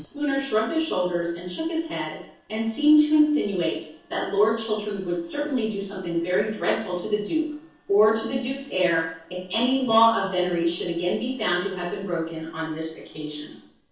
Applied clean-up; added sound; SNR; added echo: neural separator model SepFormer DNS4.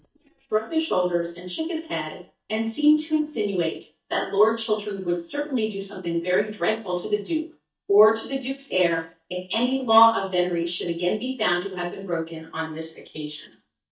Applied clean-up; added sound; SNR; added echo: neural mask model DeepFilterNet 3.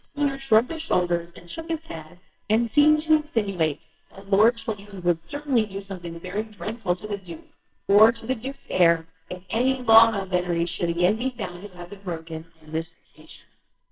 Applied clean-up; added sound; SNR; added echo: neural separator model SepFormer WHAMR!.